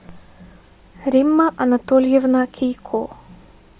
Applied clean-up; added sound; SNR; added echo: none; none; none; none.